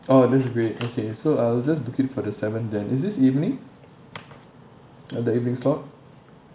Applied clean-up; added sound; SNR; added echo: none; none; none; none.